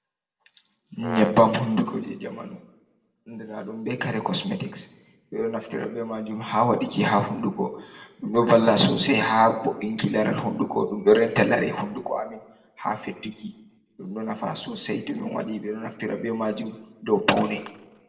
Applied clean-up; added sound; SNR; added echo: none; Brass instrument; 8 dB; reverberation time 0.7 s.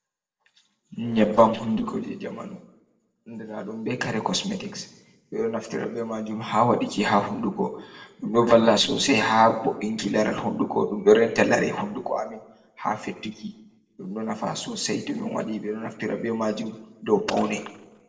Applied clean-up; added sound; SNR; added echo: neural separator model SepFormer DNS4.